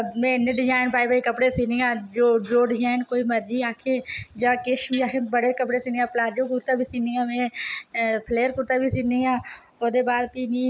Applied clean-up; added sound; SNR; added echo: neural mask model Resemble Enhance denoiser.